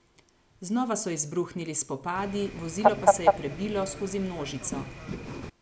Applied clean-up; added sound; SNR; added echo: none; Fowl; -4 dB; none.